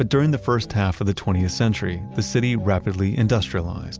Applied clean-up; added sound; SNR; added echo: none; none; none; none.